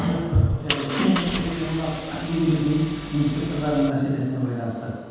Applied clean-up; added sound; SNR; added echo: none; Engine; 8 dB; reverberation time 1.2 s.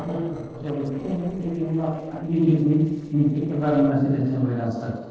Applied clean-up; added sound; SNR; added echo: neural separator model SepFormer DNS4.